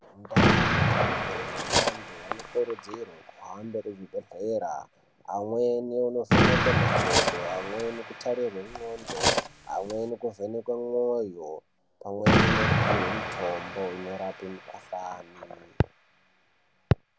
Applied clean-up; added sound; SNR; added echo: none; Cutlery, silverware + Explosion; -4 dB; none.